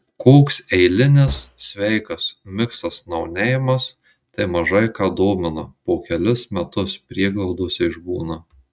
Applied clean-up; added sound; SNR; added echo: neural mask model RNNoise.